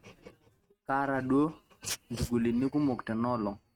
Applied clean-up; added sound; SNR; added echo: neural mask model RNNoise.